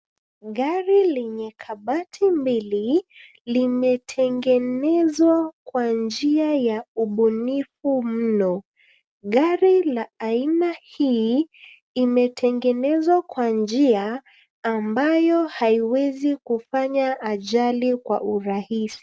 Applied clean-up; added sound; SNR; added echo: none; none; none; none.